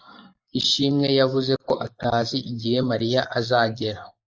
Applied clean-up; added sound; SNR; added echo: neural mask model Resemble Enhance denoiser.